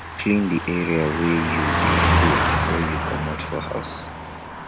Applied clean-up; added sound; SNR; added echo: none; Car passing by; -2 dB; none.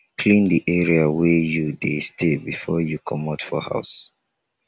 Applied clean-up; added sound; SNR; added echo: none; none; none; none.